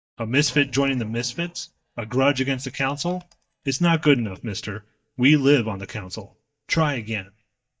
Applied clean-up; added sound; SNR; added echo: neural mask model DeepFilterNet 3.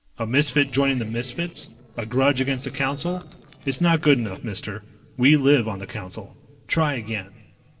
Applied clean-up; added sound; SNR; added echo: neural separator model SepFormer DNS4.